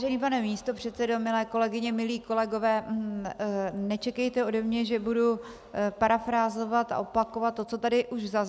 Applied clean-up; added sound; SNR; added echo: none; none; none; none.